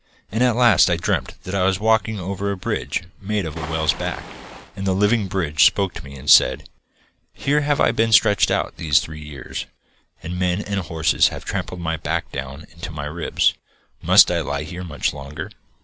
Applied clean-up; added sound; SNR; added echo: none; Waves, surf; 12 dB; none.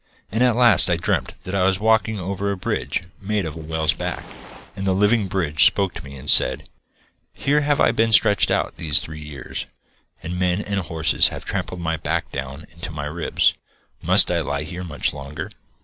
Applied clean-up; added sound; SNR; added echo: neural separator model SepFormer DNS4.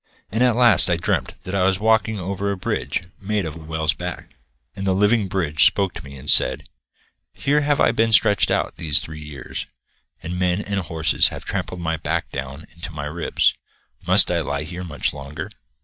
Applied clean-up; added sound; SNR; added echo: neural mask model DeepFilterNet 3.